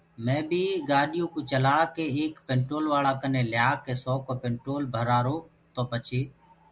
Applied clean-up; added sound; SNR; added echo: none; none; none; none.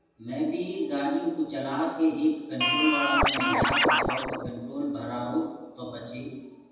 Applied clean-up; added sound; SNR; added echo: none; Scratching (performance technique); -5 dB; reverberation time 1.1 s.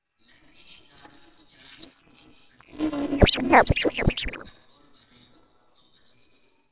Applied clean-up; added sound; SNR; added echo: neural separator model SepFormer WHAMR!.